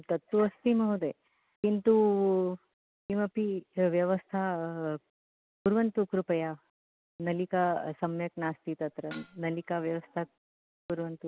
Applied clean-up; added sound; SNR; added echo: none; Dishes, pots, and pans; 18 dB; none.